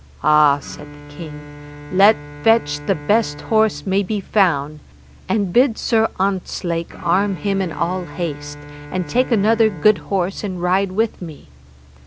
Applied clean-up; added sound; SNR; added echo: none; Bowed string instrument; 17 dB; none.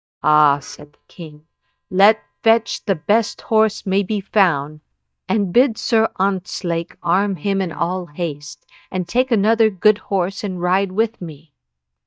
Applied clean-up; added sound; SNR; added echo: neural mask model DeepFilterNet 3.